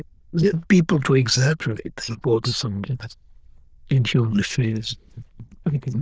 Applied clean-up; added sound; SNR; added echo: neural diffusion model UNIVERSE++.